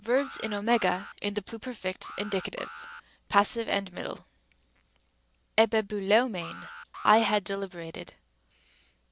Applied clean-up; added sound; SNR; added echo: none; Alarm; 16 dB; none.